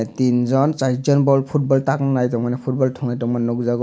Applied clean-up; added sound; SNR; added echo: none; none; none; none.